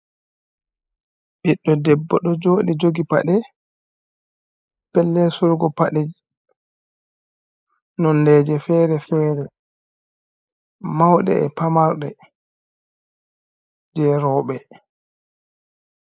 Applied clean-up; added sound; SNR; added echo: neural mask model Resemble Enhance denoiser.